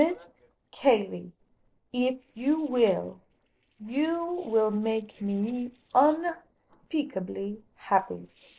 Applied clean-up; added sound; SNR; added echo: neural separator model SepFormer DNS4.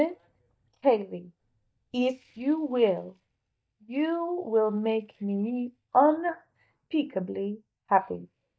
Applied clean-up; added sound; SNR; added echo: neural mask model DeepFilterNet 3.